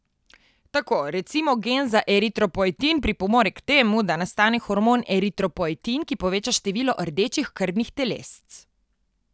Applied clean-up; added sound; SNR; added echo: none; none; none; none.